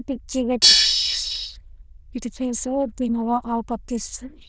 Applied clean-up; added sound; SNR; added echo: neural diffusion model UNIVERSE++.